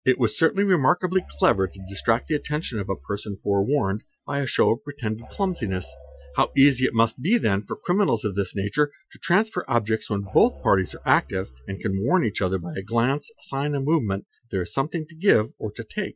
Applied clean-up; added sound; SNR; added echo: classical method Wiener filter.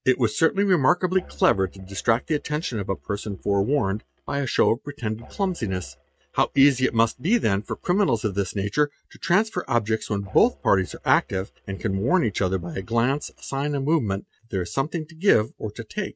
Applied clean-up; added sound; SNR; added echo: neural mask model RNNoise.